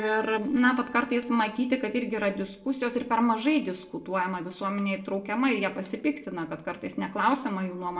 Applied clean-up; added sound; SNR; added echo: neural separator model SepFormer DNS4.